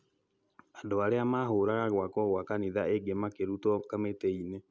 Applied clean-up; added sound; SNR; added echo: none; none; none; none.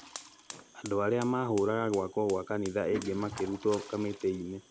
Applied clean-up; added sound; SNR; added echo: none; Toilet flush + Fire; 15 dB; none.